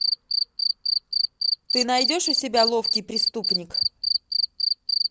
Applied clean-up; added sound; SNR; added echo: none; Cricket; -4 dB; none.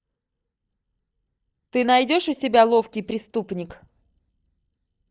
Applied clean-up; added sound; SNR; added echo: neural mask model DeepFilterNet 3.